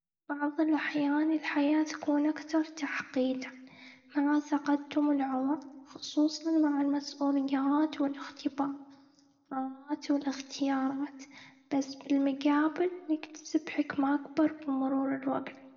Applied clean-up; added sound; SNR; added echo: none; none; none; reverberation time 0.9 s.